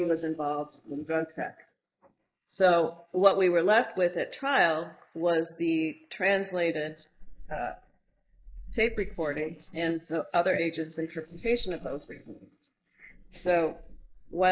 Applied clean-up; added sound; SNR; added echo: neural mask model Resemble Enhance denoiser.